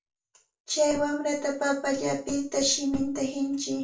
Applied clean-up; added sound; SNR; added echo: none; none; none; reverberation time 0.3 s.